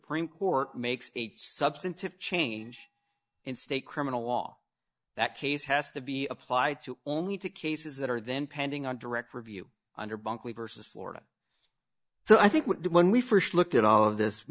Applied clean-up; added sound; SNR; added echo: neural mask model DeepFilterNet 3.